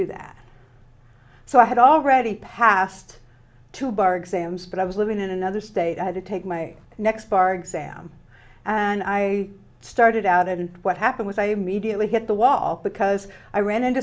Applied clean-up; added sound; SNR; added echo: none; none; none; none.